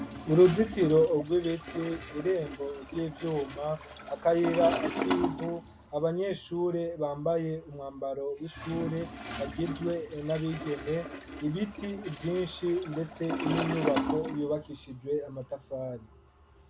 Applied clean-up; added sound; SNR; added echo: none; Toilet flush; 8 dB; none.